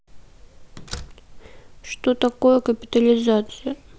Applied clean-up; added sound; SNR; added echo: none; Slam; 18 dB; none.